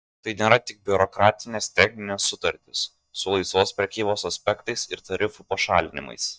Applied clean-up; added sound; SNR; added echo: neural mask model DeepFilterNet 3.